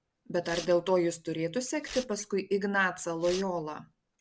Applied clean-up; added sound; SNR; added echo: none; Tearing; 17 dB; none.